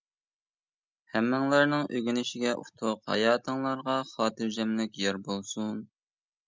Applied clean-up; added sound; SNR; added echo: none; none; none; none.